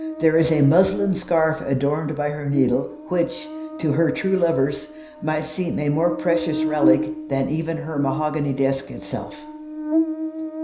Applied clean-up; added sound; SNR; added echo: none; Buzz; 7 dB; reverberation time 0.5 s.